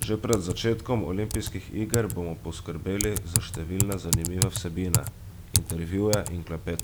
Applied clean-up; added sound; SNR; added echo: none; Typing; 2 dB; none.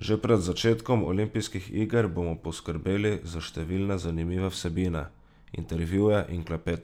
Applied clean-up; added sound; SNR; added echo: none; none; none; none.